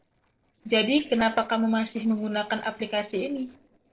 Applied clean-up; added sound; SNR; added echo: neural separator model SepFormer DNS4.